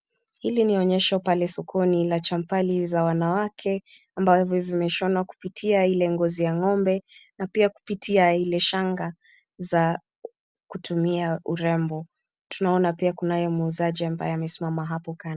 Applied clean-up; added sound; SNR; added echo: none; none; none; none.